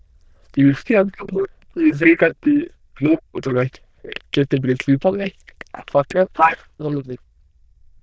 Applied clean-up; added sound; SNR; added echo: neural diffusion model UNIVERSE++.